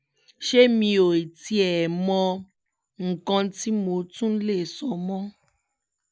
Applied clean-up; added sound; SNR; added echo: none; none; none; none.